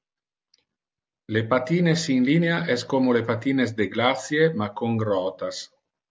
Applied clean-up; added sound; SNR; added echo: none; none; none; none.